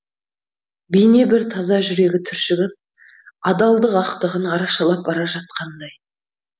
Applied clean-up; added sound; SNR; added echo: none; none; none; none.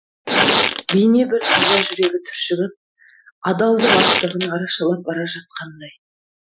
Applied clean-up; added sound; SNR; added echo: classical method Wiener filter.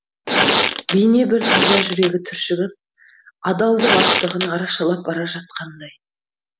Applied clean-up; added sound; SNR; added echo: none; Tearing; -2 dB; none.